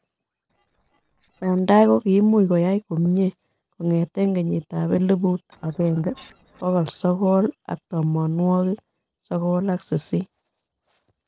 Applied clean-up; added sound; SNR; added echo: neural separator model SepFormer DNS4.